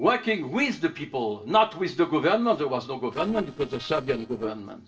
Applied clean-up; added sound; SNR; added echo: neural separator model SepFormer DNS4.